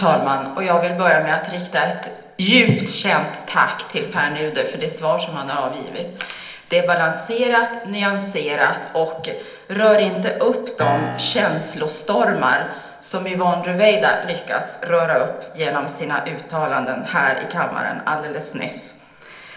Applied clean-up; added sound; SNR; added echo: none; Piano; 9 dB; reverberation time 0.9 s.